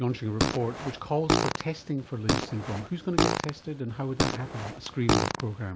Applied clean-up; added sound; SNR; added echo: none; Fart; -2 dB; none.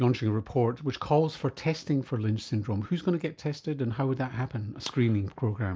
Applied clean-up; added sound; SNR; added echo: none; none; none; none.